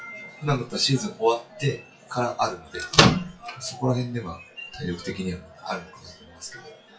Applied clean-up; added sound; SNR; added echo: classical method WPE with log-MMSE.